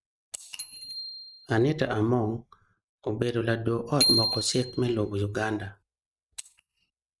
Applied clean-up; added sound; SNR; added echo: neural mask model RNNoise.